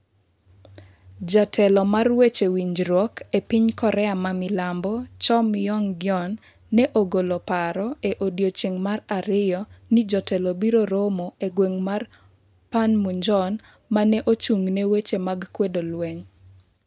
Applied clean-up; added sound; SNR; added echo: none; none; none; none.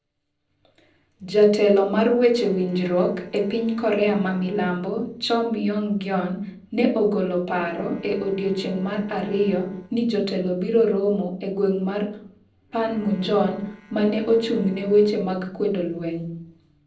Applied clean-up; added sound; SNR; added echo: neural separator model SepFormer DNS4.